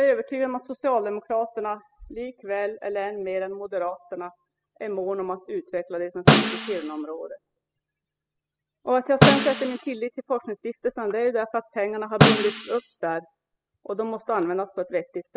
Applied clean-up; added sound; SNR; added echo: classical method spectral subtraction.